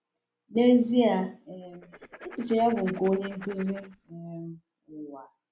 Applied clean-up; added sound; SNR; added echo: none; Writing; 19 dB; none.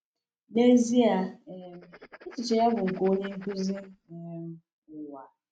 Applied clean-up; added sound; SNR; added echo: neural mask model RNNoise.